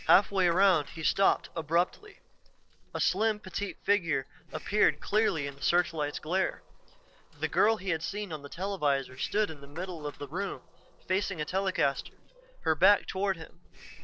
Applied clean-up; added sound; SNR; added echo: neural separator model SepFormer DNS4.